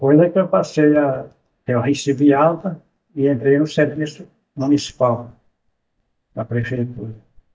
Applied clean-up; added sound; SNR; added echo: neural mask model DeepFilterNet 3.